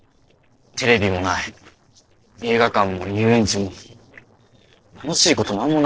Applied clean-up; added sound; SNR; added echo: neural separator model SepFormer DNS4.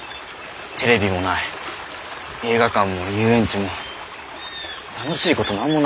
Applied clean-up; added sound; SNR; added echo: none; none; none; none.